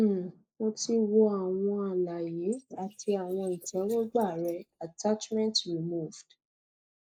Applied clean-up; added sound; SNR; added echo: neural mask model Resemble Enhance denoiser.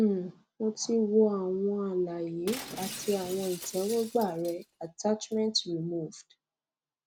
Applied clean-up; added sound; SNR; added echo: none; Shatter; 14 dB; none.